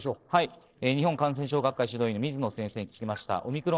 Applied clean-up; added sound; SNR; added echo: neural separator model SepFormer DNS4.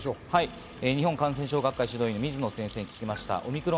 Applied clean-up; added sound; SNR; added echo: none; Sink (filling or washing) / Water tap, faucet; 18 dB; none.